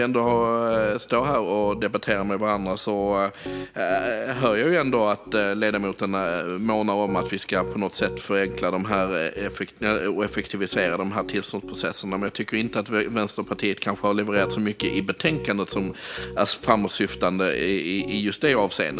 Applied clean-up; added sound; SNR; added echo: none; Piano; 13 dB; none.